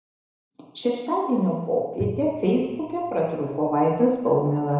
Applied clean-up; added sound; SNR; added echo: none; Bowed string instrument; 15 dB; reverberation time 1.0 s.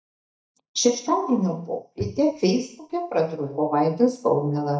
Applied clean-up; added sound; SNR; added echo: neural mask model DeepFilterNet 3.